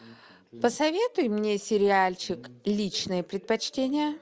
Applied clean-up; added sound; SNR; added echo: none; none; none; none.